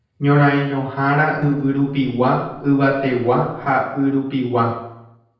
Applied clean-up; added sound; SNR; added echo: neural separator model SepFormer DNS4.